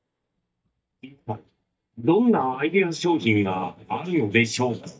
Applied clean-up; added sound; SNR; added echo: neural mask model DeepFilterNet 3.